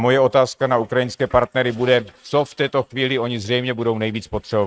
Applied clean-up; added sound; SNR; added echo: neural mask model RNNoise.